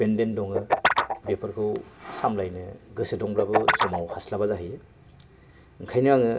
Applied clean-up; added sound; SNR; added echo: none; Guitar; 1 dB; reverberation time 0.2 s.